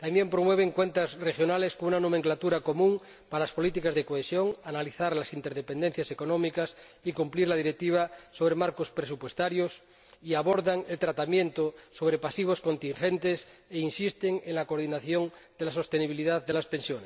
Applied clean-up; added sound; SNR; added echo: none; none; none; none.